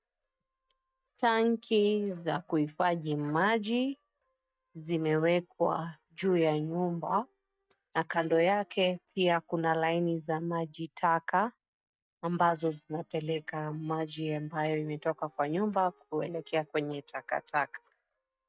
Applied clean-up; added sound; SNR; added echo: neural mask model DeepFilterNet 3.